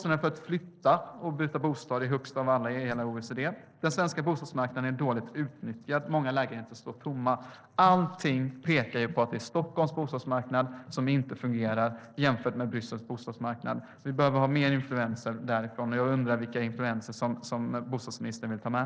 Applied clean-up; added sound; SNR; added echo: neural separator model SepFormer DNS4.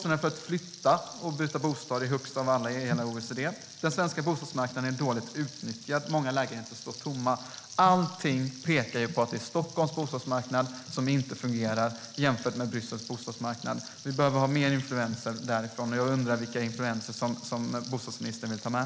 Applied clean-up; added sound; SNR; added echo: none; Frying (food); 16 dB; none.